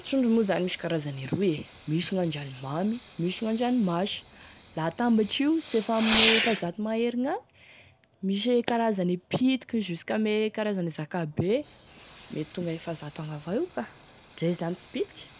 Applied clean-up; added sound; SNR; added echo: none; Fireworks; 7 dB; none.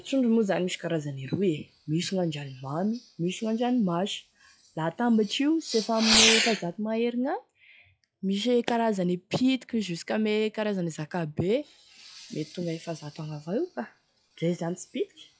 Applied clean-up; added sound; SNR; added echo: classical method log-MMSE.